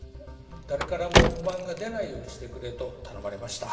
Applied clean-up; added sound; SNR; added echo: none; Car; -4 dB; reverberation time 2.2 s.